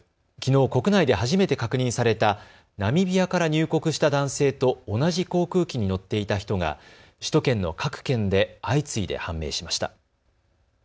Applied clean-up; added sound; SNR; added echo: none; none; none; none.